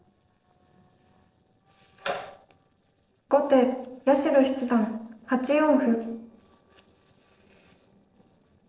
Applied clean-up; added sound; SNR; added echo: neural separator model SepFormer DNS4.